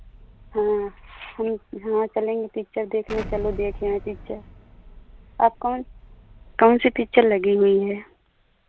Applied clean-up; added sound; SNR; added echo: none; Explosion; 18 dB; none.